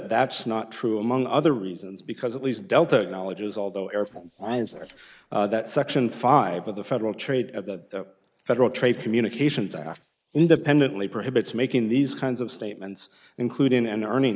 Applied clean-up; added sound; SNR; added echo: neural mask model Resemble Enhance denoiser.